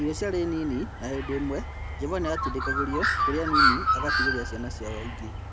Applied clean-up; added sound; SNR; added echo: none; Bird; -3 dB; none.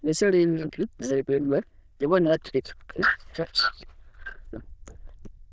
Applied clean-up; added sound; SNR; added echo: neural diffusion model UNIVERSE++.